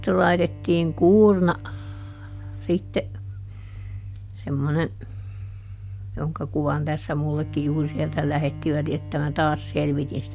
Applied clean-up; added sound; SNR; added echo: none; Bowed string instrument; 19 dB; none.